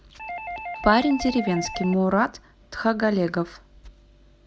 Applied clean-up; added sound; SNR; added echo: none; Doorbell; 11 dB; none.